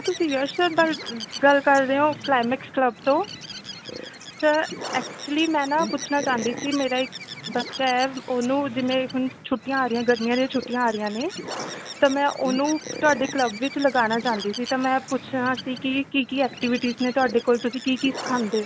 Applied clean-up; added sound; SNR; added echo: none; Bird; 12 dB; none.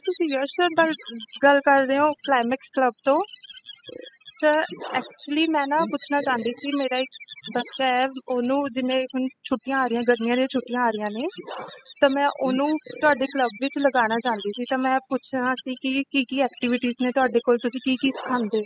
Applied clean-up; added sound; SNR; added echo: classical method spectral subtraction.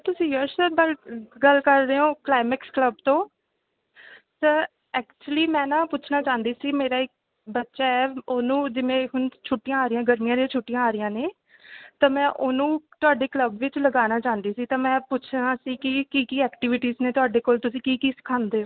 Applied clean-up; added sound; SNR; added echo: none; none; none; none.